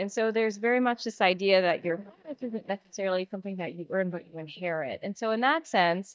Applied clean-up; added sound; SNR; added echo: neural mask model DeepFilterNet 3.